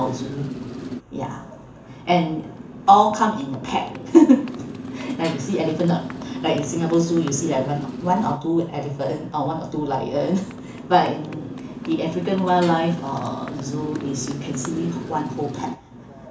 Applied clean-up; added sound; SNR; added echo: none; Motorcycle; 11 dB; reverberation time 0.7 s.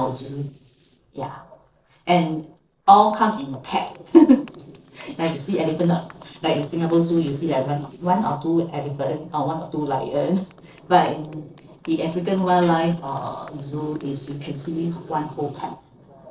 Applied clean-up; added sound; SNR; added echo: neural separator model SepFormer DNS4.